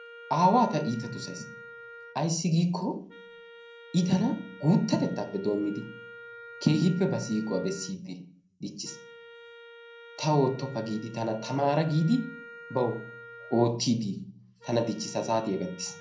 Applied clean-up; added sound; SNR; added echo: none; Wind instrument, woodwind instrument; 18 dB; reverberation time 0.6 s.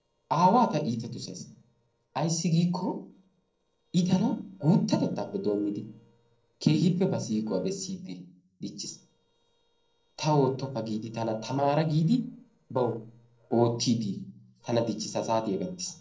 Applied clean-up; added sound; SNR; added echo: neural separator model SepFormer DNS4.